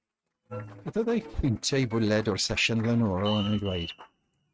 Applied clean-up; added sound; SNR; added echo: neural mask model RNNoise.